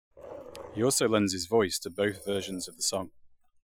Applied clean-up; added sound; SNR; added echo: classical method Wiener filter.